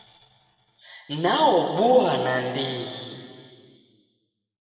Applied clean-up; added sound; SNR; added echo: none; none; none; reverberation time 2.5 s.